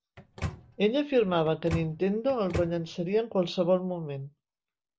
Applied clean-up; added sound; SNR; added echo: none; Microwave oven; 10 dB; none.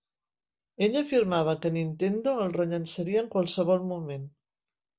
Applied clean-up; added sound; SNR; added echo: none; none; none; none.